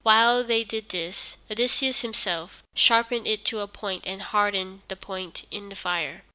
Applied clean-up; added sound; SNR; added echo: none; none; none; none.